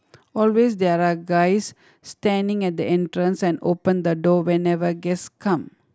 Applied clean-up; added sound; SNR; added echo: none; none; none; none.